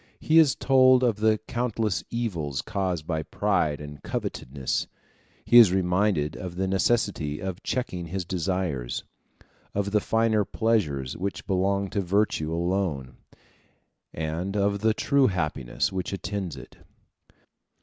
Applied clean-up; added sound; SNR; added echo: none; none; none; none.